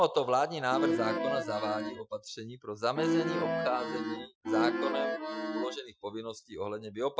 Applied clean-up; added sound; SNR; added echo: classical method Wiener filter.